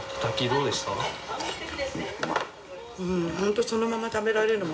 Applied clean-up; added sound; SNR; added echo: none; none; none; reverberation time 1.0 s.